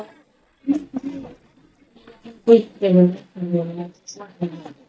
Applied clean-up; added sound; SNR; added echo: neural mask model DeepFilterNet 3.